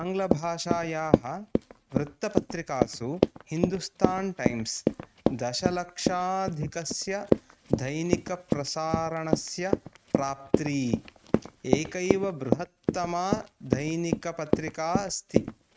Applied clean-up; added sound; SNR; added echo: neural mask model RNNoise.